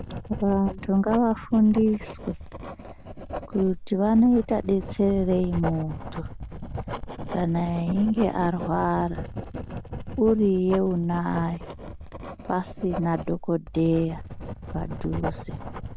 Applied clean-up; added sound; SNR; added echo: none; Writing; 10 dB; none.